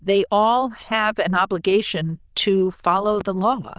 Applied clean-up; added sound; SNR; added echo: neural diffusion model UNIVERSE++.